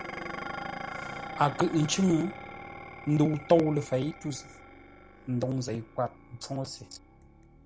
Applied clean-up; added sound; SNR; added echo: none; Dishes, pots, and pans; 12 dB; none.